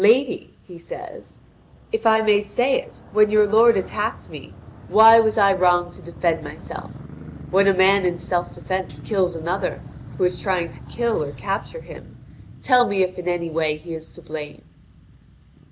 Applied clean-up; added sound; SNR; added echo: none; Motorcycle + Tambourine; 17 dB; none.